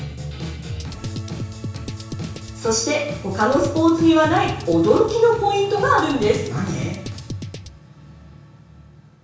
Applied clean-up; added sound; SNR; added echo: none; Drum kit; 11 dB; reverberation time 0.6 s.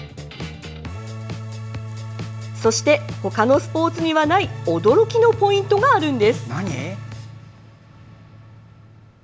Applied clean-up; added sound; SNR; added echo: none; none; none; none.